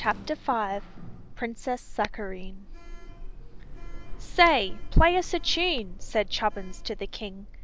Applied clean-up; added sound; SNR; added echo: none; Sliding door; 8 dB; none.